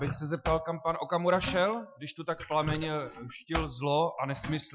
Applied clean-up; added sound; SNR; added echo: classical method Wiener filter.